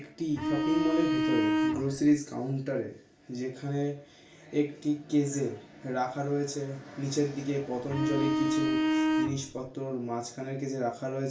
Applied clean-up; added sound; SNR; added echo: none; Bowed string instrument; -3 dB; reverberation time 0.4 s.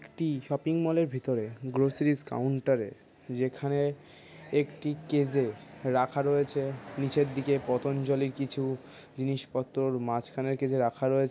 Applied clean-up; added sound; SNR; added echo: none; none; none; none.